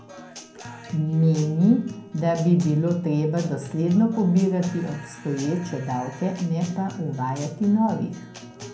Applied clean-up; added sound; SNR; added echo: none; Guitar; 17 dB; reverberation time 0.6 s.